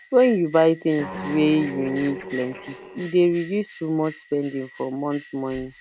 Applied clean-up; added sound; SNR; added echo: none; Guitar + Bell; 12 dB; none.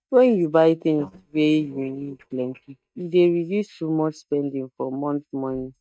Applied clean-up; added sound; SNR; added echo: neural mask model DeepFilterNet 3.